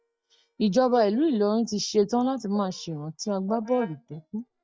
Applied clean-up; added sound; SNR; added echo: neural mask model DeepFilterNet 3.